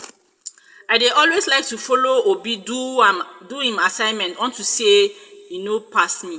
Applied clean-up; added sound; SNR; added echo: none; none; none; reverberation time 0.6 s.